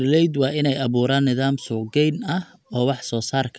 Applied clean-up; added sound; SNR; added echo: none; none; none; none.